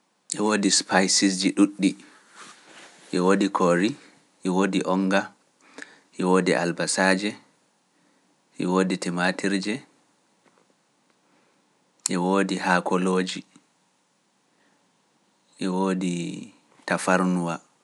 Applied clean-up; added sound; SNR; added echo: none; none; none; none.